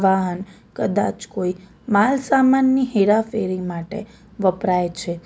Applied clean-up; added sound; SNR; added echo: none; none; none; none.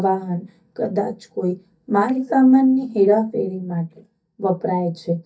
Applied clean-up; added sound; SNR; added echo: neural mask model DeepFilterNet 3.